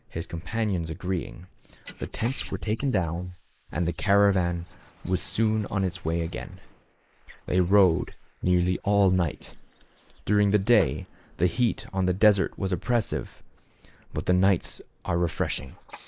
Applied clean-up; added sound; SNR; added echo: neural mask model Resemble Enhance denoiser.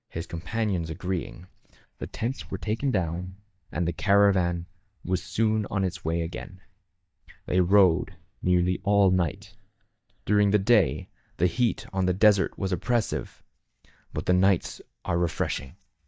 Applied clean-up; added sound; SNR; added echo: neural mask model DeepFilterNet 3.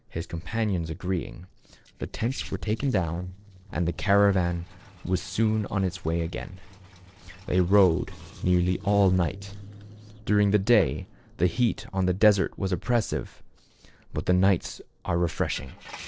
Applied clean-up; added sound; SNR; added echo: neural separator model SepFormer DNS4.